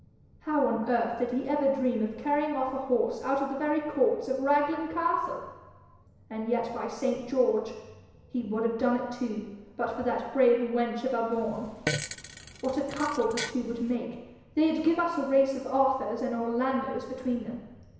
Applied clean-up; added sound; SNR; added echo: none; Fart; 9 dB; reverberation time 1.0 s.